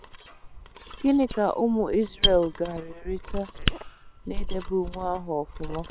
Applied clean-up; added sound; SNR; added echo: neural separator model SepFormer WHAM!.